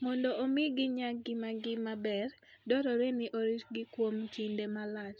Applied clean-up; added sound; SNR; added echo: none; none; none; none.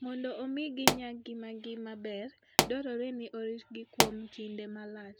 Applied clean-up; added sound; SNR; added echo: none; Explosion; -5 dB; none.